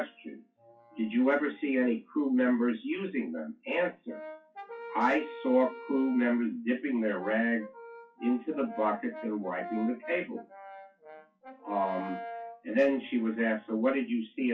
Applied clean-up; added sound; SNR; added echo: classical method WPE with log-MMSE.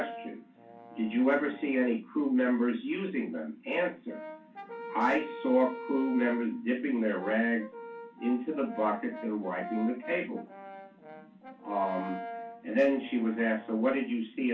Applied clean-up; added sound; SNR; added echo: none; Brass instrument; 14 dB; reverberation time 0.2 s.